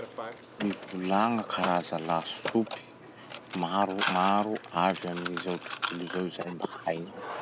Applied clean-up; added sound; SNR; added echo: none; Mechanisms; 8 dB; none.